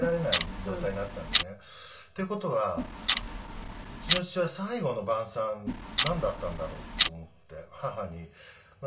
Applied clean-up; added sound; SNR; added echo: none; Clock; -4 dB; reverberation time 0.2 s.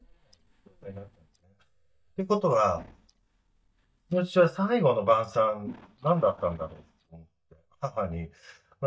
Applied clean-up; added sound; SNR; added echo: neural mask model DeepFilterNet 3.